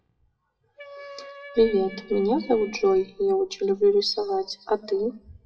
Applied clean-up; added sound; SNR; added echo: classical method WPE with log-MMSE.